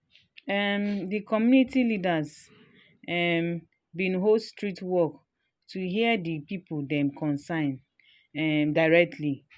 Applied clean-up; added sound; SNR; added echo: none; none; none; none.